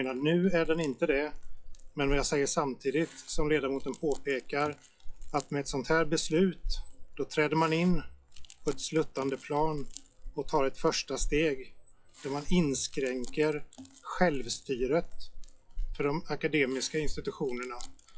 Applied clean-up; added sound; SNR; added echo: classical method WPE with log-MMSE.